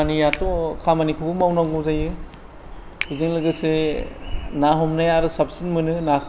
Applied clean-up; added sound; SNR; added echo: none; Finger snapping; 18 dB; none.